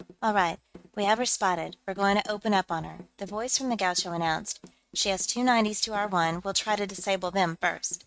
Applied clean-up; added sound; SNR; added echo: neural mask model RNNoise.